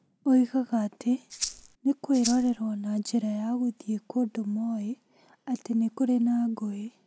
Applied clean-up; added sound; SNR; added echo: none; Rattle (instrument); 8 dB; none.